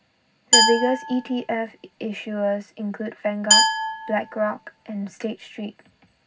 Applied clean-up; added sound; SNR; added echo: none; Glass; -4 dB; reverberation time 0.4 s.